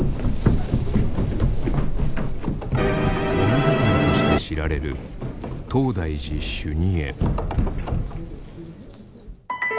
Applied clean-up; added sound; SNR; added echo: none; Musical instrument; -2 dB; none.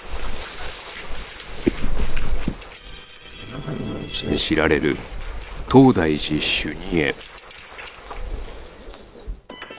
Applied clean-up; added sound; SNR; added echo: neural separator model SepFormer WHAM!.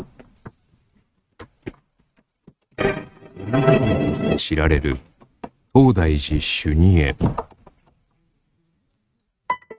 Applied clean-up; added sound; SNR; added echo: neural mask model RNNoise.